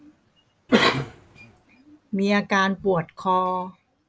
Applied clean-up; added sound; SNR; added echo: none; Cough; -2 dB; none.